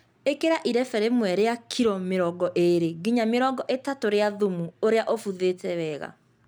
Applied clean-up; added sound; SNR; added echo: none; none; none; none.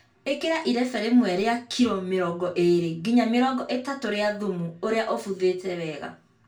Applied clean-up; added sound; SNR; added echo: none; none; none; reverberation time 0.3 s.